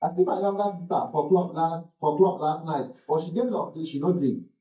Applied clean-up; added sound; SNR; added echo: neural mask model DeepFilterNet 3.